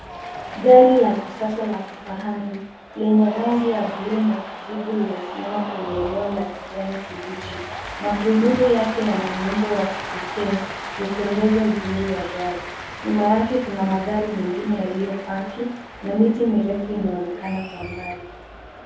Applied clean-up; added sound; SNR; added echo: none; Cheering; 12 dB; reverberation time 0.6 s.